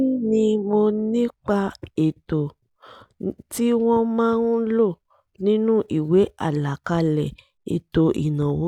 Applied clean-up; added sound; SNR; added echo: none; none; none; none.